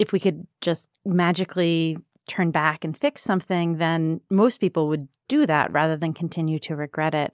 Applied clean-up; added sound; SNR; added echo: none; none; none; none.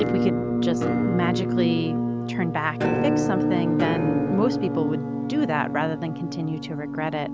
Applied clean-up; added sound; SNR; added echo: none; Musical instrument; -2 dB; none.